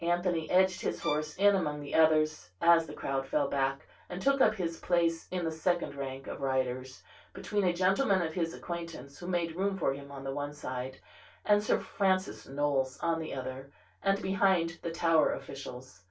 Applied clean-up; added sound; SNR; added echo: none; Bowed string instrument; 11 dB; reverberation time 0.1 s.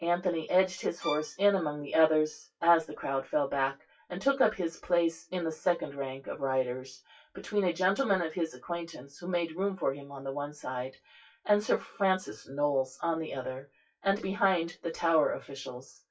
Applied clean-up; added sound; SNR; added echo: classical method WPE with log-MMSE.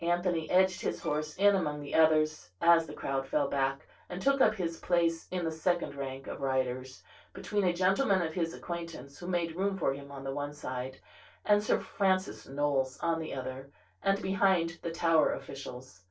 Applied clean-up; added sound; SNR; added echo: neural separator model SepFormer DNS4.